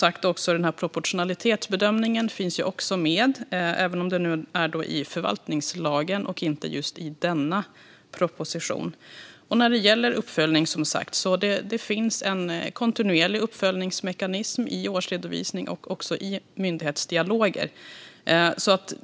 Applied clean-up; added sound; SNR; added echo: none; none; none; none.